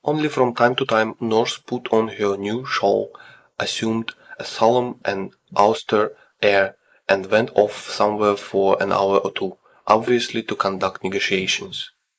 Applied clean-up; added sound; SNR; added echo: neural mask model Resemble Enhance denoiser.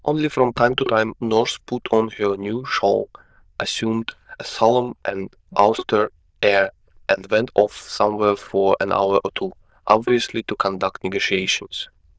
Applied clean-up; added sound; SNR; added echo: neural diffusion model UNIVERSE++.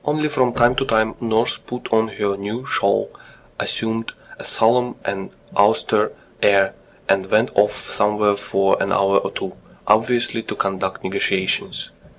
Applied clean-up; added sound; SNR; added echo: none; none; none; none.